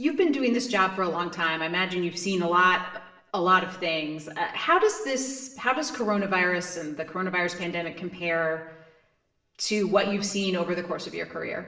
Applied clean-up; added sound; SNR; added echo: none; none; none; reverberation time 0.8 s.